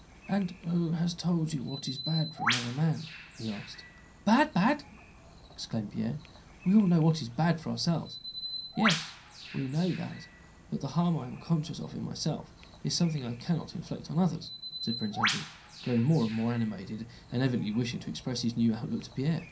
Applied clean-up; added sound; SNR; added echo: none; Bird; 10 dB; reverberation time 0.3 s.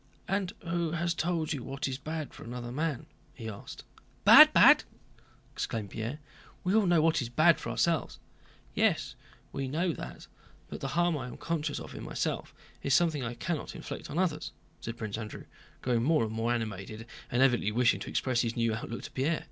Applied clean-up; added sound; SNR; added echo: none; none; none; none.